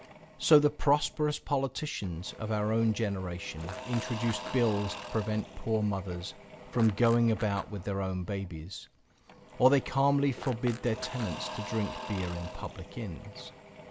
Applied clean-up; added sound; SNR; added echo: none; Engine / Drill / Mechanisms + Fart; 14 dB; none.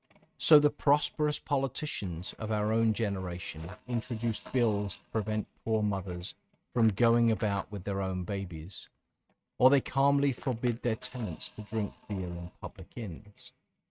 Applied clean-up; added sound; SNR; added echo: neural mask model RNNoise.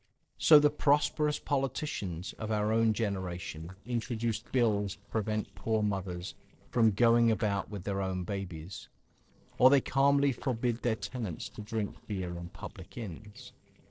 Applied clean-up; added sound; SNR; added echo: neural separator model SepFormer DNS4.